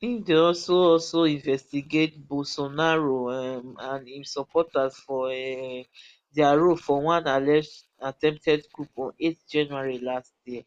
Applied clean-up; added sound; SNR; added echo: neural mask model Resemble Enhance denoiser.